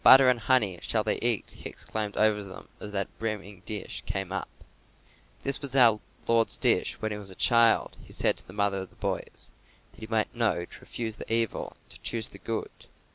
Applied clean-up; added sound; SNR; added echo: none; none; none; none.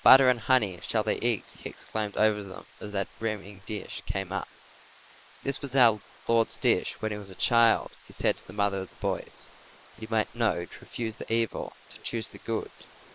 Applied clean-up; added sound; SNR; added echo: neural mask model Resemble Enhance denoiser.